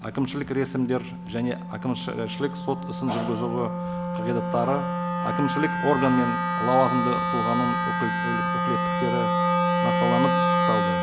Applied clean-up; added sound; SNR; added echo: none; Wind instrument, woodwind instrument; -1 dB; none.